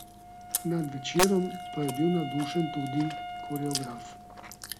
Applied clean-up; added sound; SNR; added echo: none; Chewing, mastication + Wind instrument, woodwind instrument; 7 dB; none.